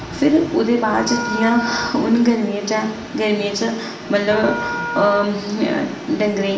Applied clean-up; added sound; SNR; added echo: none; Wind instrument, woodwind instrument; 11 dB; reverberation time 1.0 s.